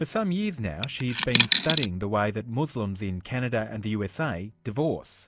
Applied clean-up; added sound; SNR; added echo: none; Coin (dropping); -1 dB; none.